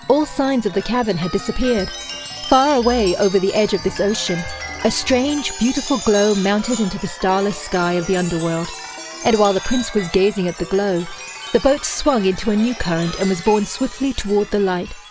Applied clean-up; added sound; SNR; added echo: none; Chime; 13 dB; none.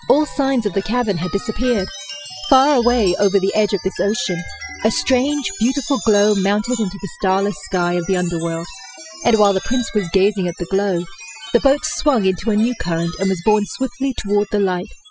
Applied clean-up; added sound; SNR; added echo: classical method spectral subtraction.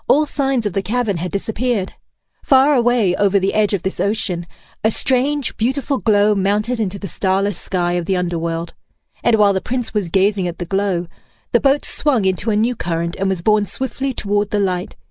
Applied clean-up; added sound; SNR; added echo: none; none; none; none.